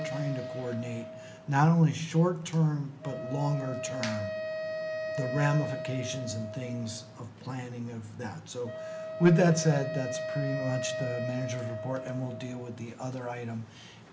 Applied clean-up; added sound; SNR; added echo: none; Wind instrument, woodwind instrument; 8 dB; none.